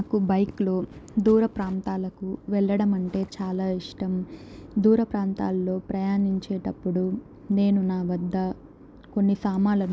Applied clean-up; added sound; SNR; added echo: none; none; none; none.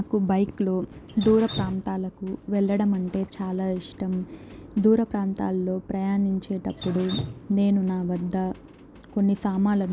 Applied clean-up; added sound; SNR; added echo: none; Drip; 17 dB; none.